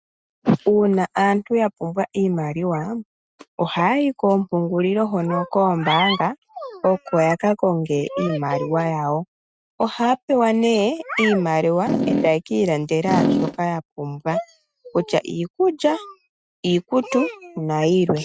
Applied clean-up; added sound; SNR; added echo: neural mask model RNNoise.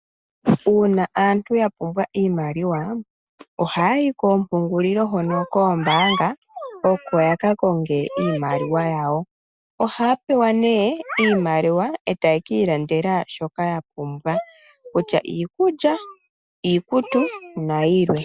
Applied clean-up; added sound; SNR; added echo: none; none; none; none.